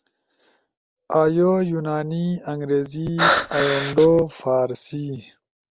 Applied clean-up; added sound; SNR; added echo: none; Breathing; 0 dB; none.